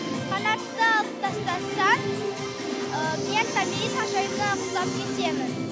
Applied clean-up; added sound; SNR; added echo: none; none; none; none.